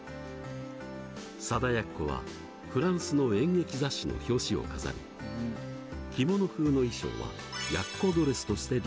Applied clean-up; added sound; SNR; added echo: none; none; none; none.